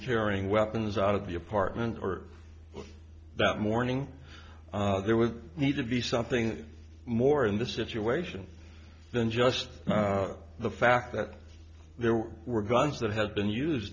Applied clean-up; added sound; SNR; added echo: none; none; none; none.